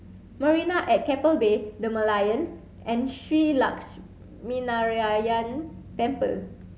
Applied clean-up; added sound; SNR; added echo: none; none; none; none.